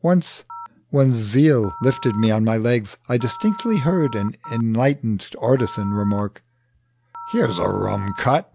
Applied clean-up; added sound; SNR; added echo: none; Telephone; 17 dB; none.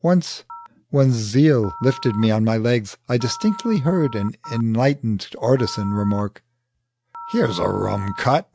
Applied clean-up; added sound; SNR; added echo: neural mask model RNNoise.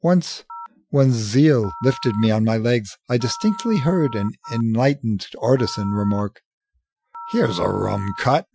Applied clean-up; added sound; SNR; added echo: classical method Wiener filter.